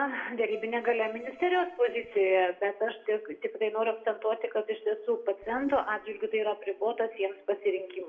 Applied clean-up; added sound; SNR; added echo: neural separator model SepFormer DNS4.